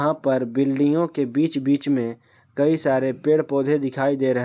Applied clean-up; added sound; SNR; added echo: none; none; none; none.